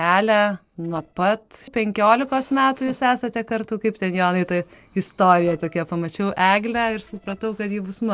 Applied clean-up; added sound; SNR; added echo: neural separator model SepFormer DNS4.